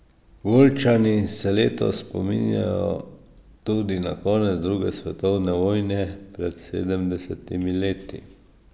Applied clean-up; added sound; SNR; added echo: none; none; none; none.